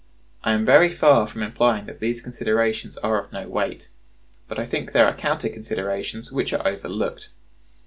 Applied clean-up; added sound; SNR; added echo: none; none; none; none.